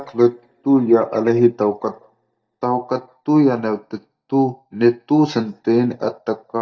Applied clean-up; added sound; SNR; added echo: neural mask model DeepFilterNet 3.